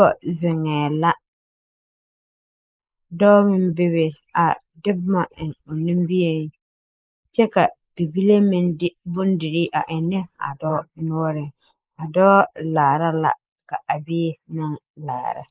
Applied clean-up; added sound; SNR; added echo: neural mask model Resemble Enhance denoiser.